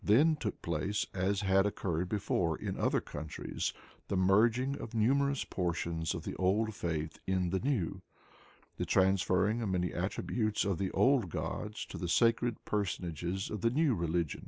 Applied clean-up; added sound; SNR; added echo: none; none; none; none.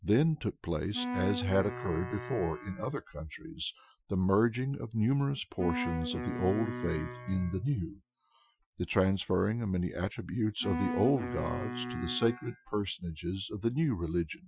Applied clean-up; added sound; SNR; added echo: classical method Wiener filter.